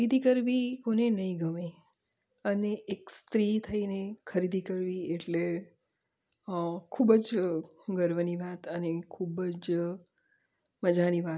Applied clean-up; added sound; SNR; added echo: none; none; none; none.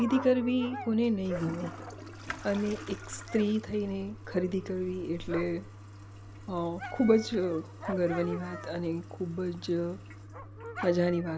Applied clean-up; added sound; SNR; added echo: none; Toilet flush + Dog; 11 dB; none.